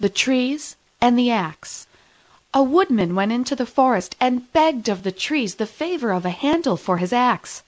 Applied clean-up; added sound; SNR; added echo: none; none; none; none.